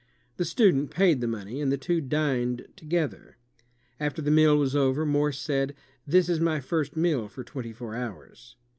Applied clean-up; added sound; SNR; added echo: none; none; none; none.